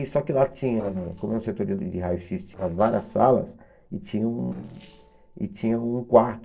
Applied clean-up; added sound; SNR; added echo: neural separator model SepFormer DNS4.